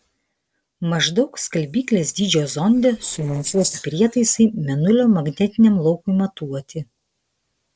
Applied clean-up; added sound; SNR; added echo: neural separator model SepFormer DNS4.